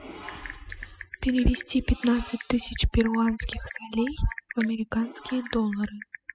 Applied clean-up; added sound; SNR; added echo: classical method spectral subtraction.